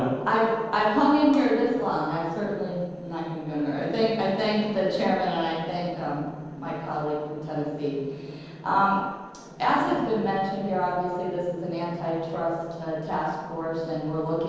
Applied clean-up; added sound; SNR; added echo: neural separator model SepFormer DNS4.